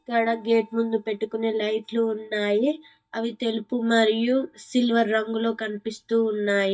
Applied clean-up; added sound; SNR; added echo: neural mask model DeepFilterNet 3.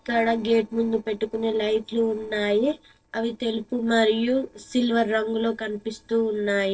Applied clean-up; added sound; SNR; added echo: neural separator model SepFormer DNS4.